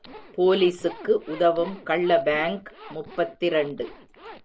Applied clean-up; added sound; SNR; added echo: none; Zipper (clothing); 18 dB; none.